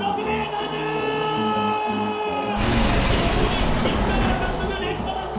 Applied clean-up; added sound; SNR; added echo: none; Engine / Car; -2 dB; reverberation time 2.2 s.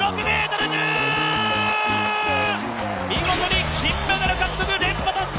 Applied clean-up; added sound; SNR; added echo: none; none; none; none.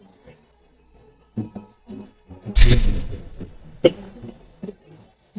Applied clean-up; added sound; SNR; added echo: neural mask model DeepFilterNet 3.